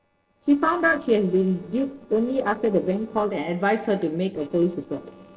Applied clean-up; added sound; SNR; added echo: neural separator model SepFormer DNS4.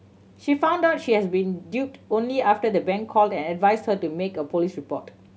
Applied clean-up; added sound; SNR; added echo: none; none; none; none.